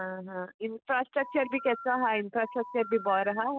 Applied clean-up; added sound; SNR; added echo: none; Telephone; 13 dB; none.